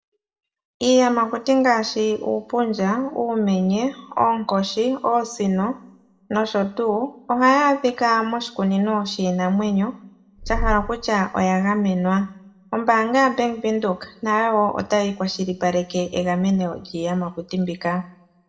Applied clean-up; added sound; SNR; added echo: none; Purr; 5 dB; reverberation time 0.6 s.